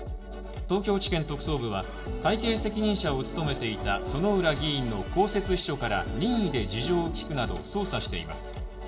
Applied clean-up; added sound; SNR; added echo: none; none; none; reverberation time 2.8 s.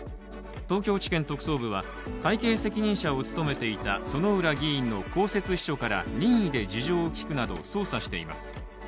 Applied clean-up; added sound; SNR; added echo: none; none; none; none.